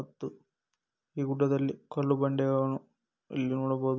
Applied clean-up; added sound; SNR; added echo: none; none; none; none.